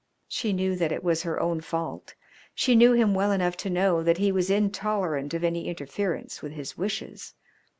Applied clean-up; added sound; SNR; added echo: none; none; none; none.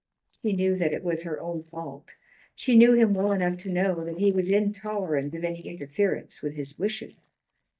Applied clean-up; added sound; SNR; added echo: neural mask model DeepFilterNet 3.